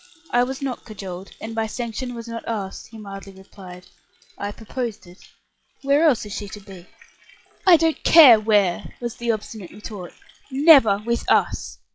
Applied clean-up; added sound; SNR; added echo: classical method log-MMSE.